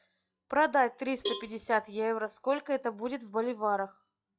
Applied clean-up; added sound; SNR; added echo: classical method log-MMSE.